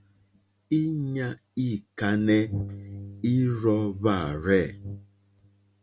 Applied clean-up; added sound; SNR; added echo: none; none; none; none.